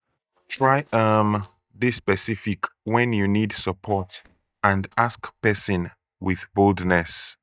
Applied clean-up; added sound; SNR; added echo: neural mask model DeepFilterNet 3.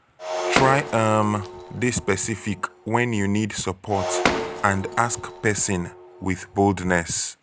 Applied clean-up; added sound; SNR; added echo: none; Shatter; 7 dB; none.